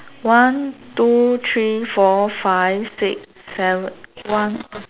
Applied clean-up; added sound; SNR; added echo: none; none; none; none.